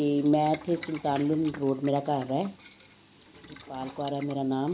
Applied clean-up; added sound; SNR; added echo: none; Boiling; 19 dB; none.